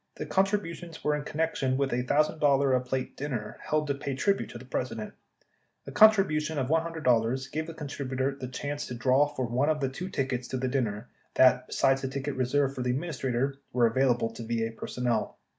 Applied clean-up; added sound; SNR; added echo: none; none; none; none.